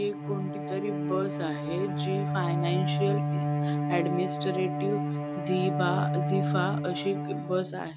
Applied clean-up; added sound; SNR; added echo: none; Bowed string instrument; -2 dB; none.